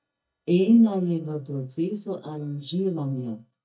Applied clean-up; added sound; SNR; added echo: neural mask model DeepFilterNet 3.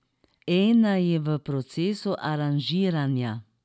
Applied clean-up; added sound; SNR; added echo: none; none; none; none.